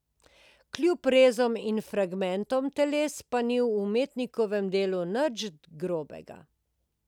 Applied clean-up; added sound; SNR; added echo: none; none; none; none.